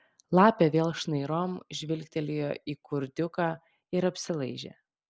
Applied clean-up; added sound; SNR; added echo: none; none; none; none.